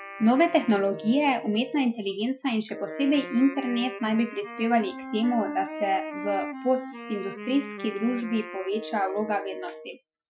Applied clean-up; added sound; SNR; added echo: classical method Wiener filter.